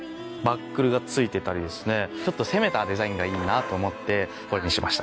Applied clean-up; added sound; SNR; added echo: none; Gunshot, gunfire; 14 dB; none.